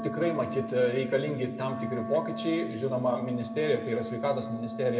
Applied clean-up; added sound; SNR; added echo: none; Wind instrument, woodwind instrument; 8 dB; reverberation time 1.0 s.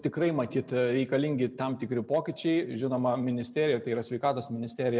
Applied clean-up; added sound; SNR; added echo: none; none; none; none.